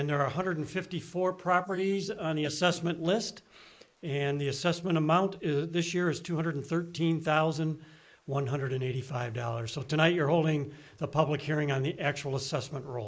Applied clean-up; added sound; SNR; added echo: neural mask model Resemble Enhance denoiser.